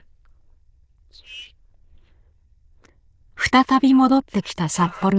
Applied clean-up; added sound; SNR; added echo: neural diffusion model UNIVERSE++.